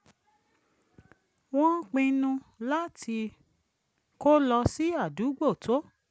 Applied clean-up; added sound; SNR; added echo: none; none; none; none.